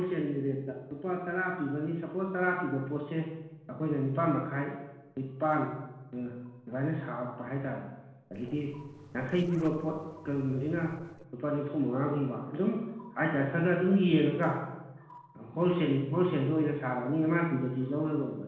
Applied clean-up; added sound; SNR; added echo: neural separator model SepFormer DNS4.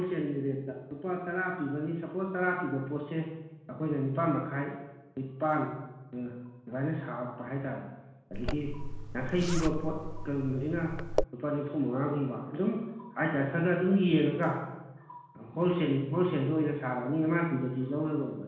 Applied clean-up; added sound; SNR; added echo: none; Zipper (clothing); 3 dB; reverberation time 1.1 s.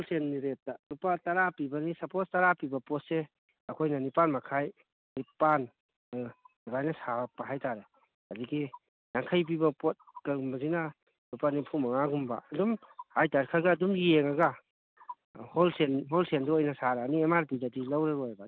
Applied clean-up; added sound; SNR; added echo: none; none; none; none.